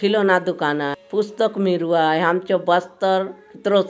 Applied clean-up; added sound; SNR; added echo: none; none; none; none.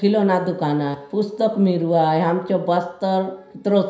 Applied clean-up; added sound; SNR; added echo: none; none; none; reverberation time 0.5 s.